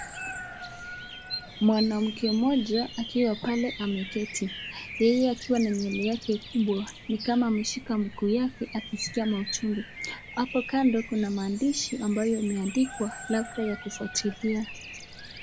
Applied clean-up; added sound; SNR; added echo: none; Bird vocalization, bird call, bird song; 12 dB; none.